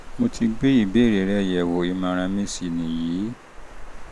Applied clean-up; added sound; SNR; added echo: none; Water; 12 dB; none.